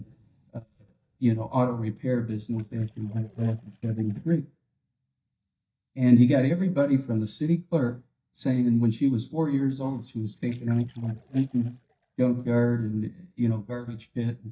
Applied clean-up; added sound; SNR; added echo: neural mask model DeepFilterNet 3.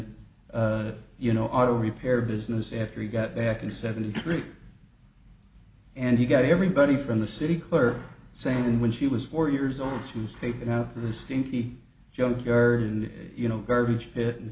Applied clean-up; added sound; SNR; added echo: none; none; none; none.